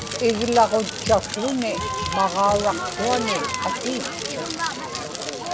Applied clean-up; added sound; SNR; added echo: none; Crackle; 4 dB; none.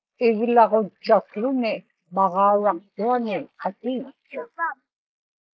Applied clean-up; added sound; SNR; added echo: neural mask model Resemble Enhance denoiser.